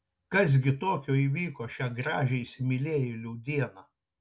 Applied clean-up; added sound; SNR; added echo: none; none; none; none.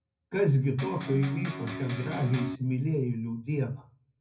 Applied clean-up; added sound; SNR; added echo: none; Electric guitar; 8 dB; reverberation time 0.4 s.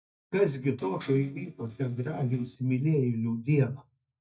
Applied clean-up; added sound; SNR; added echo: neural mask model DeepFilterNet 3.